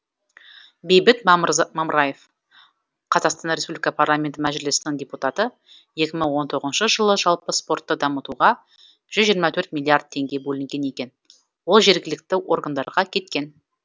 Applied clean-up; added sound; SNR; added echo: none; none; none; none.